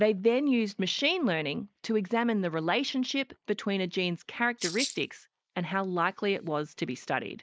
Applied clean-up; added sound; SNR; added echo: neural mask model Resemble Enhance denoiser.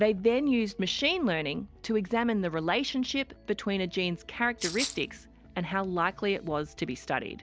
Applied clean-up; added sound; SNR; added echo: none; Rattle (instrument); 6 dB; none.